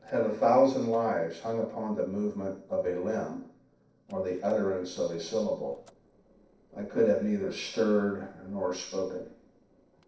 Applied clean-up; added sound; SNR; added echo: neural separator model SepFormer DNS4.